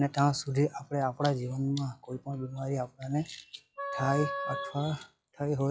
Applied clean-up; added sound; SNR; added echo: classical method log-MMSE.